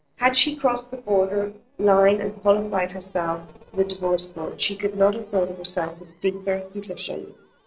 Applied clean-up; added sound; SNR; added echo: neural separator model SepFormer DNS4.